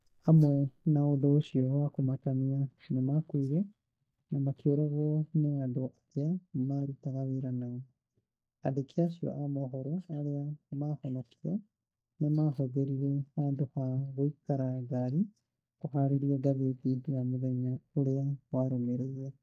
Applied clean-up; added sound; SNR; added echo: neural mask model DeepFilterNet 3.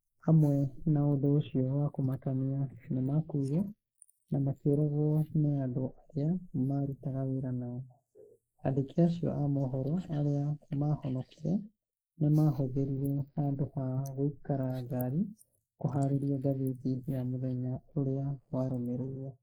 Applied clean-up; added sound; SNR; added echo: neural mask model Resemble Enhance denoiser.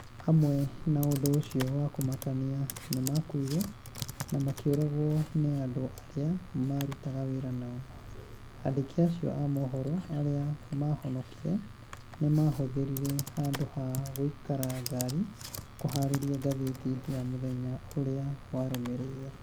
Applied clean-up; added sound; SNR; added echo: none; Computer keyboard; 12 dB; none.